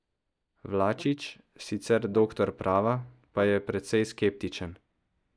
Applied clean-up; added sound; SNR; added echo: neural mask model DeepFilterNet 3.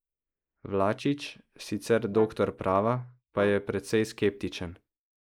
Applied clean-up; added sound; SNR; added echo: neural mask model Resemble Enhance denoiser.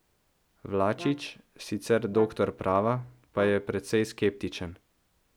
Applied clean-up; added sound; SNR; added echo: none; Brass instrument; 19 dB; none.